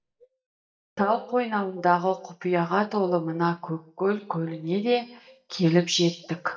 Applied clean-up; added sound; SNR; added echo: neural mask model DeepFilterNet 3.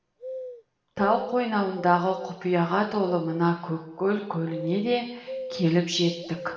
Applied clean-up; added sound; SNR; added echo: none; Bird vocalization, bird call, bird song; 13 dB; reverberation time 1.0 s.